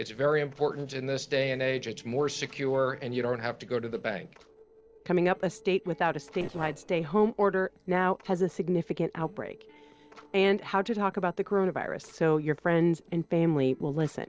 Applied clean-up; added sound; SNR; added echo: neural separator model SepFormer DNS4.